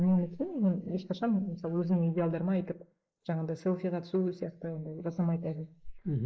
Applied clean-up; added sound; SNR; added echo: neural mask model Resemble Enhance denoiser.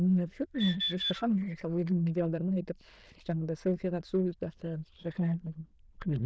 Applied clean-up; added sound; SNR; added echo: neural diffusion model UNIVERSE++.